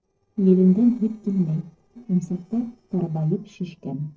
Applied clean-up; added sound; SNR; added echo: neural separator model SepFormer DNS4.